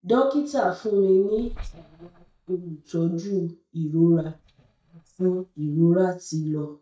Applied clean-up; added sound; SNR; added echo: neural mask model DeepFilterNet 3.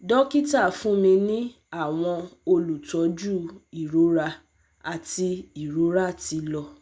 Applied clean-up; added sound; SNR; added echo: none; none; none; none.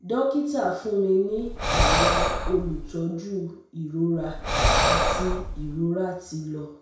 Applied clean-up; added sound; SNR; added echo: none; Breathing; -4 dB; reverberation time 0.5 s.